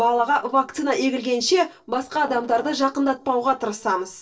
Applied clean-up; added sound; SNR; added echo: neural separator model SepFormer DNS4.